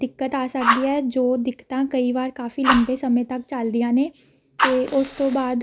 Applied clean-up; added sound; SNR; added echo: none; Fire; 5 dB; none.